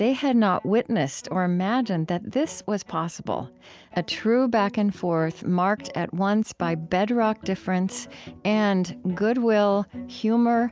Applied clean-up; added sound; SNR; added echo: none; none; none; none.